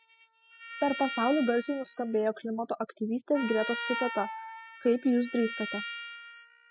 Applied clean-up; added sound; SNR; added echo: classical method spectral subtraction.